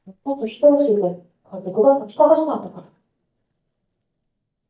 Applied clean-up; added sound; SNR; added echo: neural mask model DeepFilterNet 3.